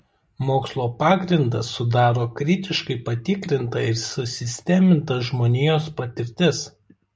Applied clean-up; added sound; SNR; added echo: none; none; none; none.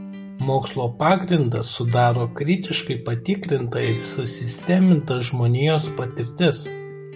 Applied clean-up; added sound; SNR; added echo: none; Acoustic guitar; 15 dB; none.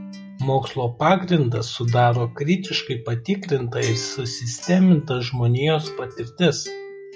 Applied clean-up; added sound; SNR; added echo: classical method log-MMSE.